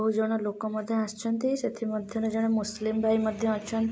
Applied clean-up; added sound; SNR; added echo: none; none; none; none.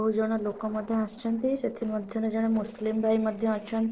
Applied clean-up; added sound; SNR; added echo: neural separator model SepFormer DNS4.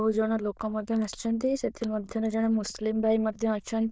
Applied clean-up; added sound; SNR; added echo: neural diffusion model UNIVERSE++.